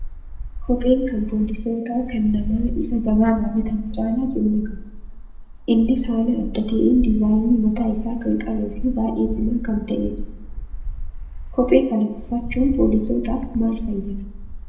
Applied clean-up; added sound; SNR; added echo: none; Wind; 8 dB; reverberation time 0.6 s.